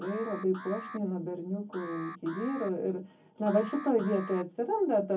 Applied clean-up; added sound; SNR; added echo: none; Alarm; 15 dB; reverberation time 0.3 s.